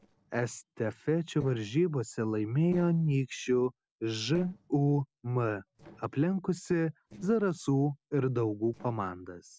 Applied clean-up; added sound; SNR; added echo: neural separator model SepFormer DNS4.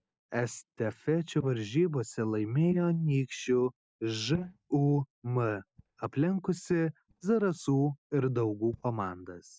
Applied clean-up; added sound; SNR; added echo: neural mask model DeepFilterNet 3.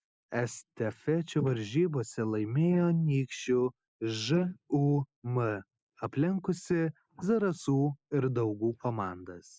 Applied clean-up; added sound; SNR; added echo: neural mask model Resemble Enhance denoiser.